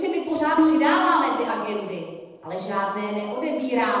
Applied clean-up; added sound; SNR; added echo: neural separator model SepFormer DNS4.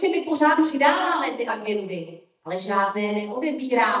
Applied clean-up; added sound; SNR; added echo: neural mask model DeepFilterNet 3.